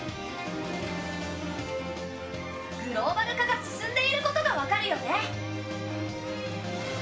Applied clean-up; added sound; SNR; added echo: none; none; none; reverberation time 0.3 s.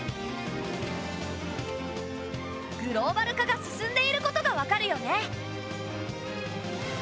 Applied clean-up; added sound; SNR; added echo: none; none; none; none.